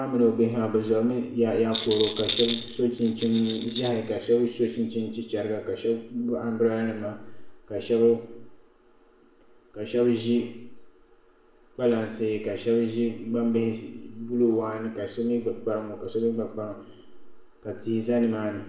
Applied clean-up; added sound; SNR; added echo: none; Rattle; 4 dB; reverberation time 0.7 s.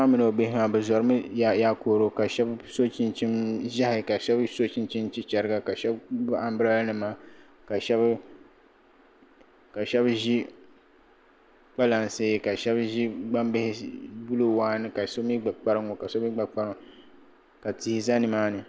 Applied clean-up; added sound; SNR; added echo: none; none; none; none.